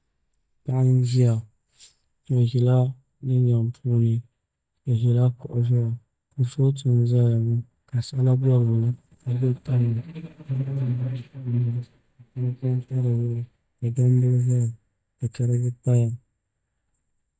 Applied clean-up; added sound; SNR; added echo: neural mask model DeepFilterNet 3.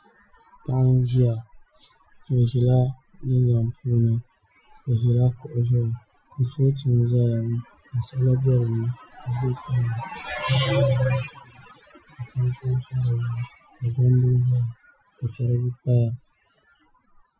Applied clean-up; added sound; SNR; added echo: classical method Wiener filter.